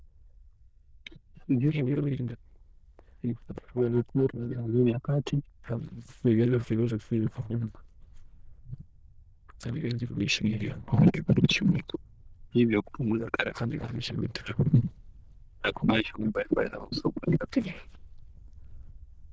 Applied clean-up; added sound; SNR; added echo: neural diffusion model UNIVERSE++.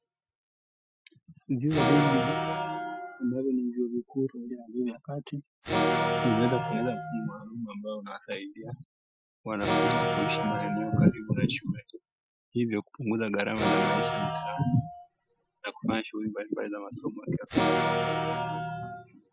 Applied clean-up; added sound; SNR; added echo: classical method Wiener filter.